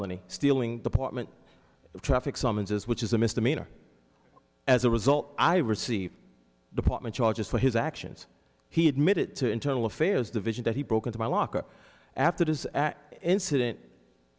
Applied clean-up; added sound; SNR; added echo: none; none; none; none.